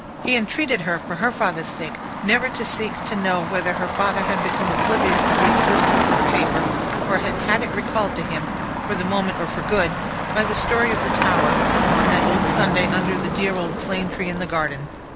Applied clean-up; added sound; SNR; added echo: none; Motor vehicle (road); -2 dB; none.